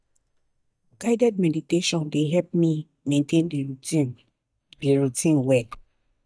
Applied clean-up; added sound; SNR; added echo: neural mask model DeepFilterNet 3.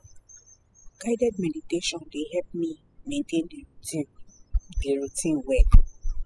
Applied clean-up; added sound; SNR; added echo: classical method spectral subtraction.